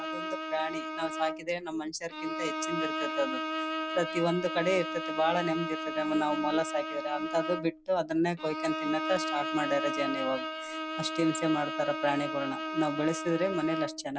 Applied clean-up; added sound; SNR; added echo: none; Bowed string instrument; 4 dB; none.